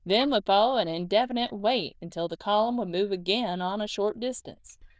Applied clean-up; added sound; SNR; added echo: neural diffusion model UNIVERSE++.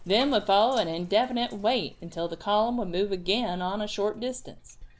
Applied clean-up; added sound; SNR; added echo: none; Bathtub (filling or washing); 17 dB; none.